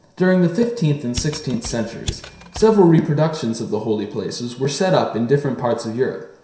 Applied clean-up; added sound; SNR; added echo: none; Mechanisms; 13 dB; reverberation time 0.7 s.